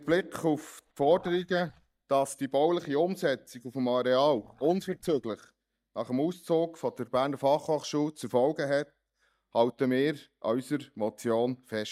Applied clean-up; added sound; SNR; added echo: neural mask model DeepFilterNet 3.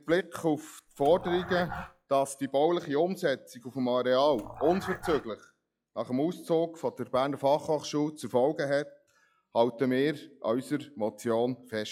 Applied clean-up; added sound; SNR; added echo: classical method log-MMSE.